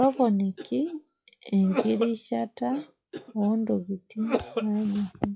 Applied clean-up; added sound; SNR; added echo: classical method log-MMSE.